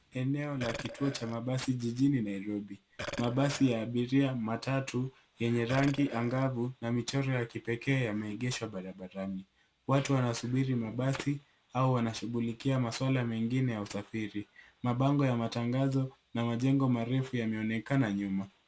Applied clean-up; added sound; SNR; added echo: none; Burping, eructation; 11 dB; none.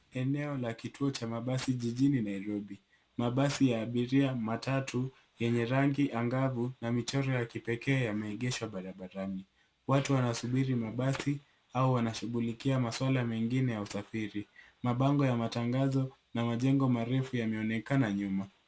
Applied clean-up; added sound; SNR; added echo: none; none; none; none.